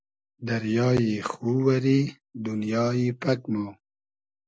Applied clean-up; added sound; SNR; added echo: none; none; none; none.